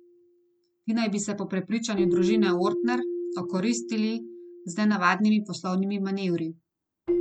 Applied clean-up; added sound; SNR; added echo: none; Keyboard (musical); 4 dB; none.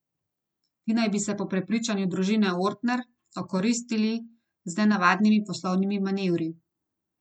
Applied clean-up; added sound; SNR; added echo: none; none; none; none.